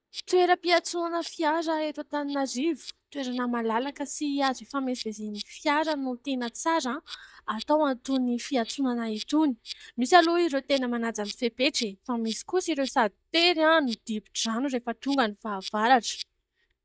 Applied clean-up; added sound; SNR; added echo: neural mask model DeepFilterNet 3.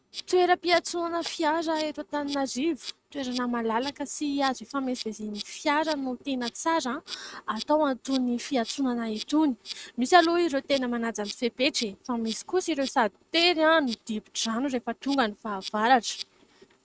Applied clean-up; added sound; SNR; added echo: neural mask model RNNoise.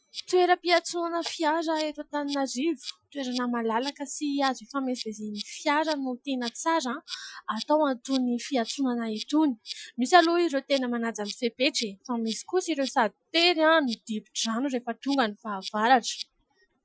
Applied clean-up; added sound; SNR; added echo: classical method Wiener filter.